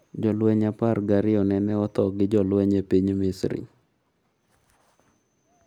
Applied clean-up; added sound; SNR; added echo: none; none; none; none.